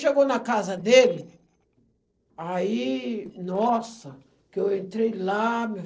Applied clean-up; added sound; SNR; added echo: neural separator model SepFormer DNS4.